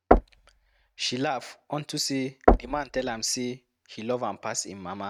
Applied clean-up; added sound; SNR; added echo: neural mask model RNNoise.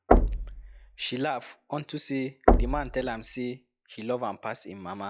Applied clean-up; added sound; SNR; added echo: classical method log-MMSE.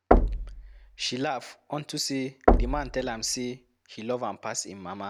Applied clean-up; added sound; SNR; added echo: none; Knock; -5 dB; none.